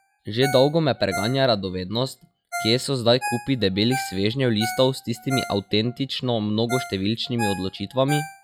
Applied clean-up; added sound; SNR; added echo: classical method log-MMSE.